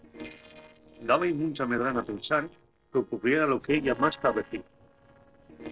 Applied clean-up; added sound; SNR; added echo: neural separator model SepFormer DNS4.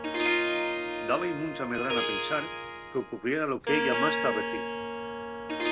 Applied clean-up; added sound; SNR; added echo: none; Harp; -2 dB; none.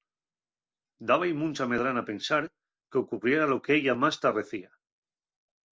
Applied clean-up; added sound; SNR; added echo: none; none; none; none.